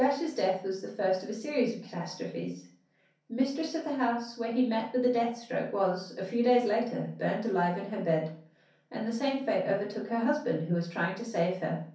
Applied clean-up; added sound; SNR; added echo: none; none; none; reverberation time 0.6 s.